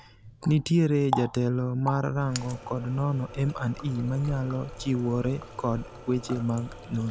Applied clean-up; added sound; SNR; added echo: none; Water tap, faucet; 12 dB; none.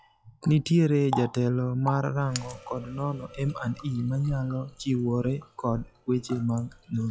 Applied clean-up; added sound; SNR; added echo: classical method log-MMSE.